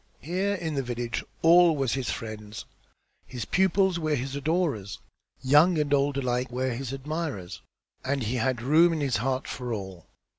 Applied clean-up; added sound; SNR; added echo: none; none; none; none.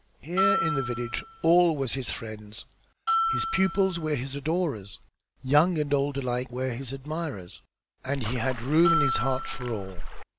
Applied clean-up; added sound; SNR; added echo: none; Splash, splatter + Bell; 1 dB; none.